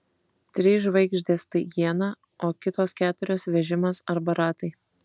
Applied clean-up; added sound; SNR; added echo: none; none; none; none.